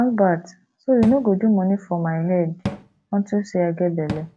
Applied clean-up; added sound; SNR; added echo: none; Cupboard open or close / Drawer open or close; 14 dB; none.